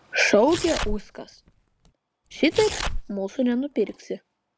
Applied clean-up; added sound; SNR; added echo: none; Tearing; 8 dB; none.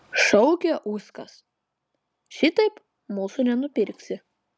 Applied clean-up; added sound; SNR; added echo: none; none; none; none.